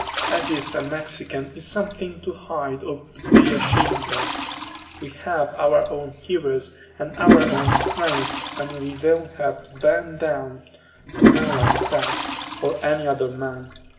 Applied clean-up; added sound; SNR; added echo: none; Toilet flush; -2 dB; reverberation time 0.8 s.